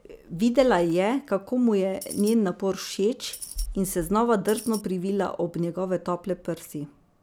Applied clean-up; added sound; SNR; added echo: none; Tambourine; 13 dB; none.